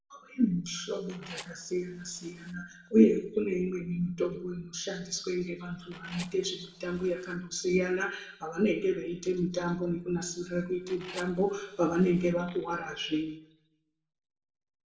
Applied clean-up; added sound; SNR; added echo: neural separator model SepFormer DNS4.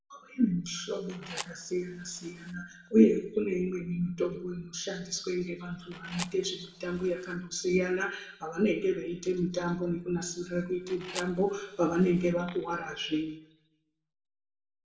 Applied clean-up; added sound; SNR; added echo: none; Fire; 17 dB; reverberation time 0.6 s.